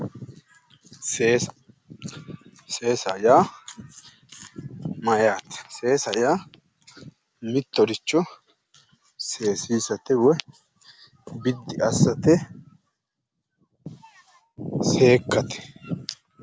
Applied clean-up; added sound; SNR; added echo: none; none; none; none.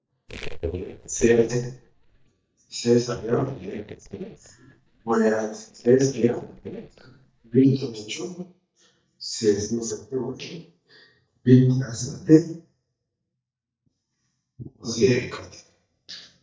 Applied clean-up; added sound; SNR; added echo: neural mask model DeepFilterNet 3.